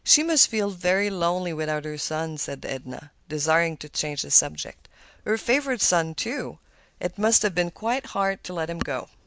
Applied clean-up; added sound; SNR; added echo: none; none; none; none.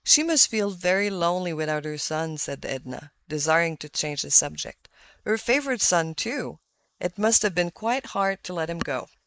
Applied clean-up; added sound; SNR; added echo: neural mask model Resemble Enhance denoiser.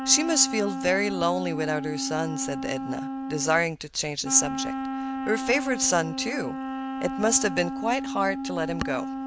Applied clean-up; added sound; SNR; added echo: none; Wind instrument, woodwind instrument; 5 dB; none.